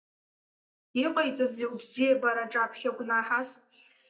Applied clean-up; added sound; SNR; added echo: neural mask model DeepFilterNet 3.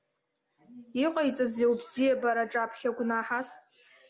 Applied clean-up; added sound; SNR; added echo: none; none; none; none.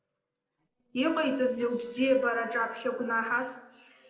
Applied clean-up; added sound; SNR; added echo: neural separator model SepFormer DNS4.